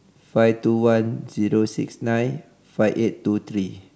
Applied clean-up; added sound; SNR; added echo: none; none; none; none.